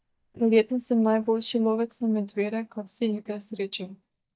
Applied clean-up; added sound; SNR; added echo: neural mask model DeepFilterNet 3.